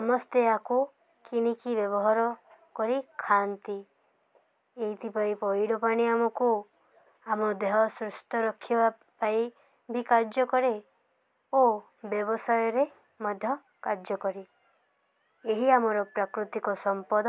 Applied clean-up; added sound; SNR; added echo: none; none; none; none.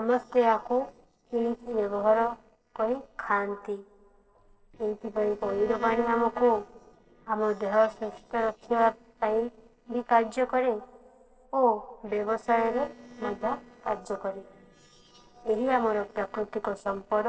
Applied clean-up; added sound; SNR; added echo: neural separator model SepFormer DNS4.